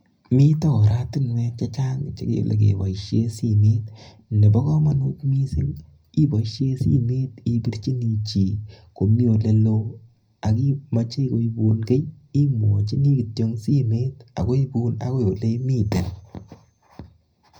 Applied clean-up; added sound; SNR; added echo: none; none; none; reverberation time 0.3 s.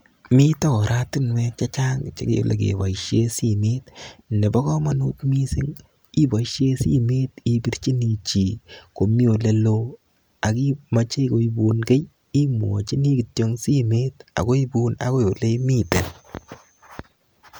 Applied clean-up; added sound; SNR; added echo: none; none; none; none.